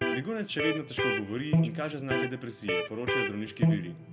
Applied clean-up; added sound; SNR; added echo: none; Electric guitar; -5 dB; none.